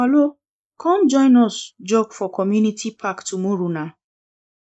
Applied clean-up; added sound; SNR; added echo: neural mask model Resemble Enhance denoiser.